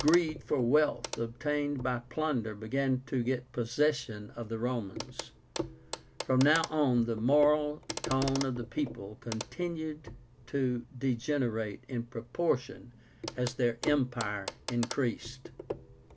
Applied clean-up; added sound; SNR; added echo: none; Clock; 12 dB; none.